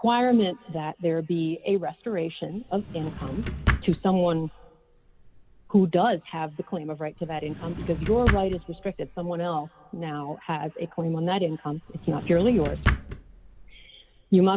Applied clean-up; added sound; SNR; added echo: none; Drawer open or close; 5 dB; none.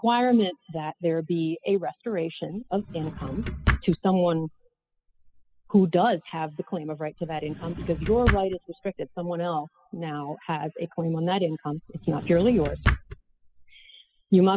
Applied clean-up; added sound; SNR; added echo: classical method spectral subtraction.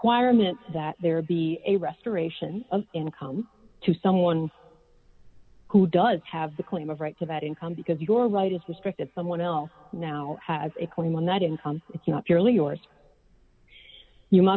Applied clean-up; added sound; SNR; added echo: none; none; none; none.